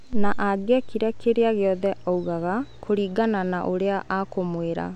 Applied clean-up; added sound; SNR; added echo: none; none; none; none.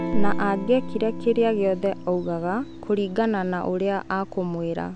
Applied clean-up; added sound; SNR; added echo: none; Electric guitar / Strum; 13 dB; none.